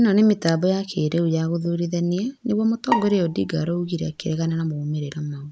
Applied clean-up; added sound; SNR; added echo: none; Bowed string instrument; 10 dB; none.